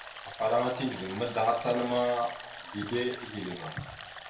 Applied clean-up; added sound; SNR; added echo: none; Stream; 11 dB; reverberation time 0.6 s.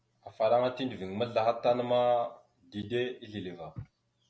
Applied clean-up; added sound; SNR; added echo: none; none; none; none.